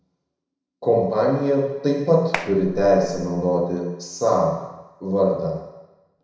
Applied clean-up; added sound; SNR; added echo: none; Clapping; 11 dB; reverberation time 1.0 s.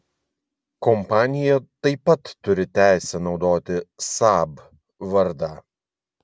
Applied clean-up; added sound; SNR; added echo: none; none; none; none.